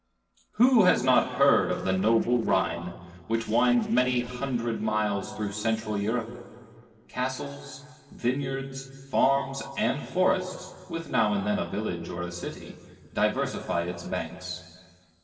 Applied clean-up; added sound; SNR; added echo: neural separator model SepFormer DNS4.